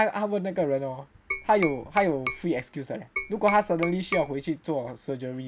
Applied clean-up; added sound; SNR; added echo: none; Tap; 6 dB; none.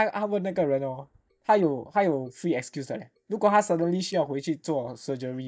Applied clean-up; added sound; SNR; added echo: neural mask model DeepFilterNet 3.